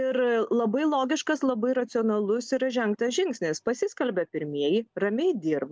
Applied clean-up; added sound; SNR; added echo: none; none; none; none.